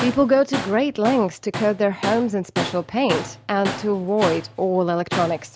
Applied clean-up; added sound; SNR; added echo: none; Tools; 10 dB; none.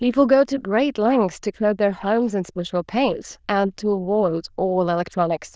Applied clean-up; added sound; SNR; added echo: neural diffusion model UNIVERSE++.